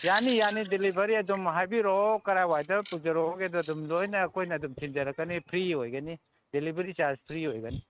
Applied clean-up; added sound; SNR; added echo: neural mask model RNNoise.